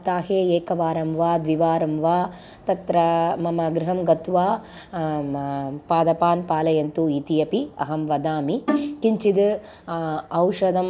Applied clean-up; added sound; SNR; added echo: none; Bowed string instrument; 4 dB; none.